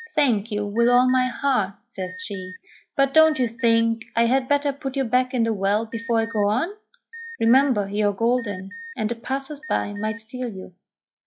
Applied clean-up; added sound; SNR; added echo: classical method log-MMSE.